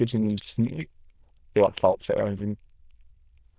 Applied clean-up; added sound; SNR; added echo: neural diffusion model UNIVERSE++.